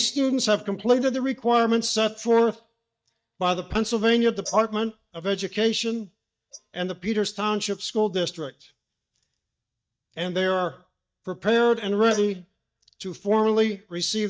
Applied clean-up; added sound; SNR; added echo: neural mask model DeepFilterNet 3.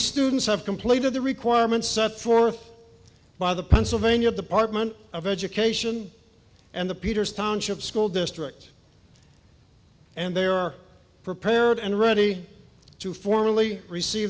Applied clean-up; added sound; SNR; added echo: none; none; none; none.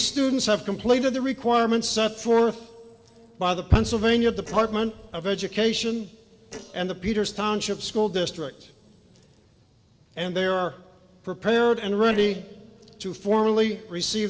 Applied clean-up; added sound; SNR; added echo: neural separator model SepFormer DNS4.